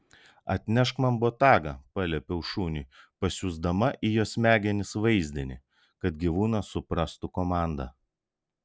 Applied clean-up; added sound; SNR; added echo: none; none; none; none.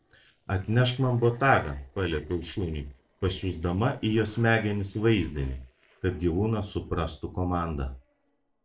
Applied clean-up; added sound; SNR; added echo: neural separator model SepFormer DNS4.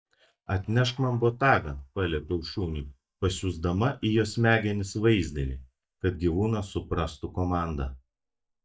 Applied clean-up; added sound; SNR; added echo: neural mask model DeepFilterNet 3.